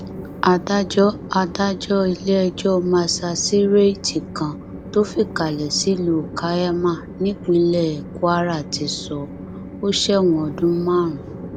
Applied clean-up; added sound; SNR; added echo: none; Train; 13 dB; none.